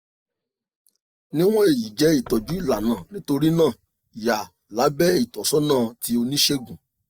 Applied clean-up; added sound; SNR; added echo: neural mask model DeepFilterNet 3.